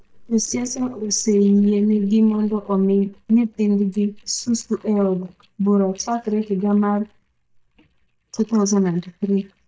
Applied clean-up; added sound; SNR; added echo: neural mask model DeepFilterNet 3.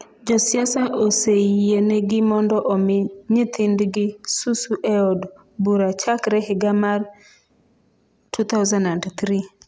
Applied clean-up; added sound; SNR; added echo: none; none; none; none.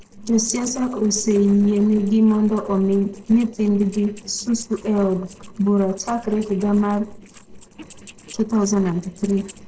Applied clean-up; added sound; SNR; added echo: neural separator model SepFormer DNS4.